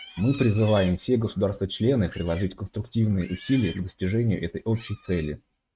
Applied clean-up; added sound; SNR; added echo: neural mask model RNNoise.